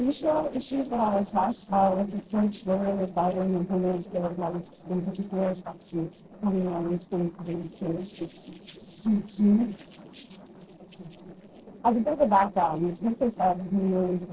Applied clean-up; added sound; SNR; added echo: neural separator model SepFormer DNS4.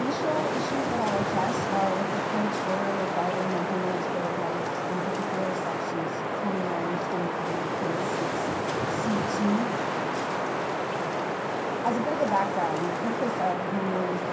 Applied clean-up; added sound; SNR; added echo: none; Wind; -3 dB; reverberation time 0.3 s.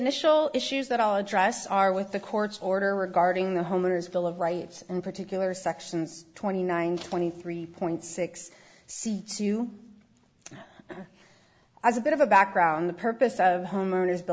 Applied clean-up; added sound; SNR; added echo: none; none; none; none.